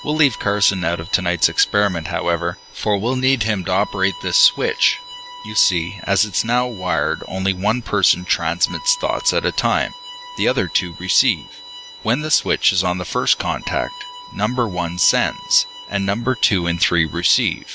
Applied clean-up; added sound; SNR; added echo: none; Bowed string instrument; 17 dB; none.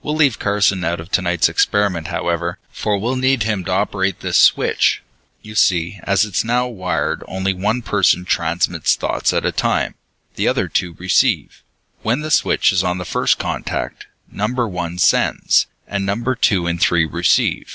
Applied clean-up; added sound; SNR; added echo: none; none; none; none.